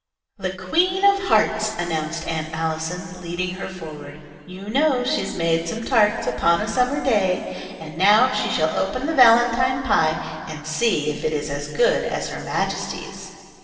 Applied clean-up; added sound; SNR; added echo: none; none; none; reverberation time 2.5 s.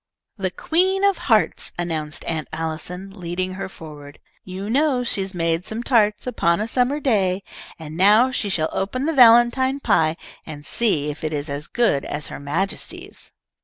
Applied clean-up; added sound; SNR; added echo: none; none; none; none.